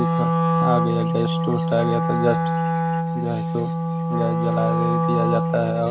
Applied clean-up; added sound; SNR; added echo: none; Wind instrument, woodwind instrument; -5 dB; none.